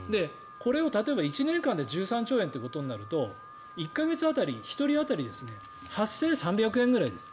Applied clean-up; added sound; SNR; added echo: none; Alarm; 19 dB; none.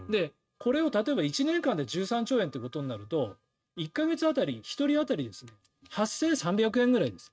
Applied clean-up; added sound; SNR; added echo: neural mask model RNNoise.